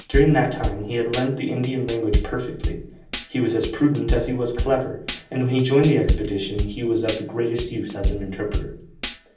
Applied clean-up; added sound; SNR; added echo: none; Tambourine / Drum / Drum kit; 5 dB; reverberation time 0.6 s.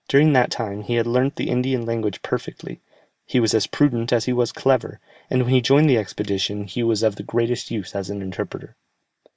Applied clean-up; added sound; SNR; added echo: none; none; none; none.